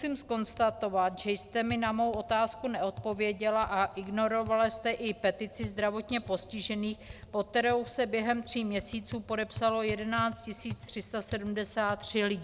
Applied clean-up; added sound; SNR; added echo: none; Typing; 16 dB; none.